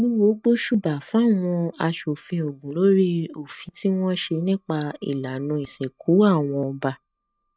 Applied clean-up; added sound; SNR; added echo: neural mask model DeepFilterNet 3.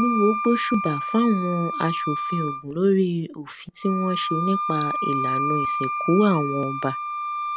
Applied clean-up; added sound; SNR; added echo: none; Wind instrument, woodwind instrument; 3 dB; none.